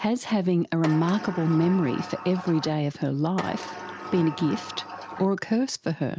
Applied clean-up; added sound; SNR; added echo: none; Sliding door; 12 dB; none.